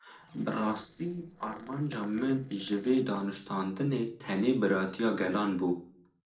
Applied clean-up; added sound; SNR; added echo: neural separator model SepFormer DNS4.